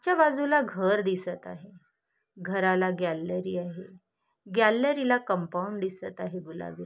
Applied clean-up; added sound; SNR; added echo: none; none; none; none.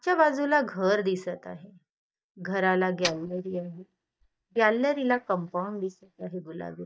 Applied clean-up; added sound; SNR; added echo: neural mask model DeepFilterNet 3.